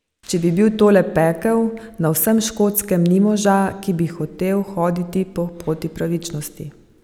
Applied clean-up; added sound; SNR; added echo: none; none; none; none.